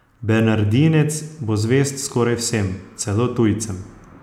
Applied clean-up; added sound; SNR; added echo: none; none; none; none.